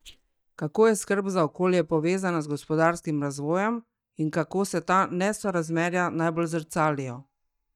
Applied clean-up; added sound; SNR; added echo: neural mask model DeepFilterNet 3.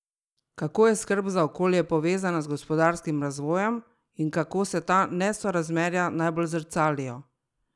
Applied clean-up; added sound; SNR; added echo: none; none; none; none.